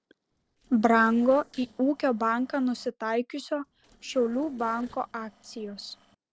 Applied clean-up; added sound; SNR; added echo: neural separator model SepFormer DNS4.